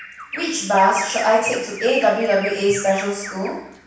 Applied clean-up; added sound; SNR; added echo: none; Bird vocalization, bird call, bird song; 13 dB; reverberation time 0.7 s.